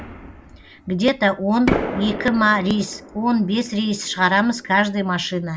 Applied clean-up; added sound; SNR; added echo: none; Fireworks; 10 dB; none.